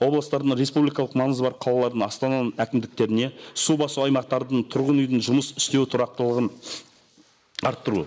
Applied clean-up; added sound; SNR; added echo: neural mask model Resemble Enhance denoiser.